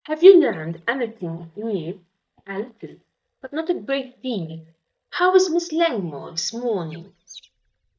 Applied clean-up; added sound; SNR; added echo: neural mask model DeepFilterNet 3.